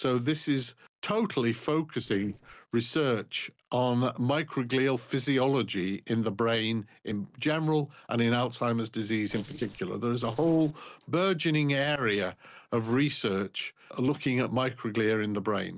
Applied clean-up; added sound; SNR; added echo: neural separator model SepFormer DNS4.